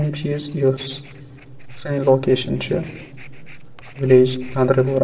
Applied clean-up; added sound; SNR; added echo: neural separator model SepFormer DNS4.